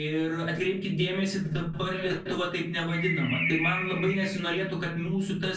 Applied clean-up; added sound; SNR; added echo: none; Bird; 4 dB; reverberation time 0.2 s.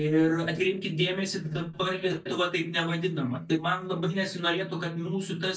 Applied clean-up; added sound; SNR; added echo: neural mask model DeepFilterNet 3.